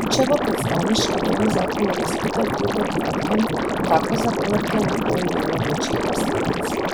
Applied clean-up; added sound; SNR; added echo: none; Liquid; -2 dB; none.